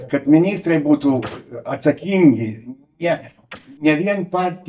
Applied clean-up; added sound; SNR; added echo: neural mask model DeepFilterNet 3.